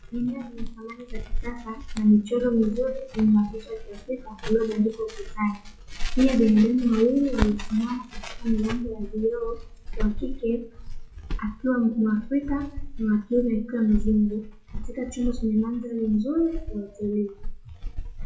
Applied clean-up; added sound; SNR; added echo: classical method WPE with log-MMSE.